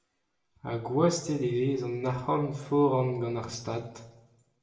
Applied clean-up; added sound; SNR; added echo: none; none; none; reverberation time 0.7 s.